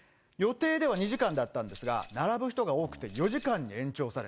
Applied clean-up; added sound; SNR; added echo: none; Tambourine; 20 dB; none.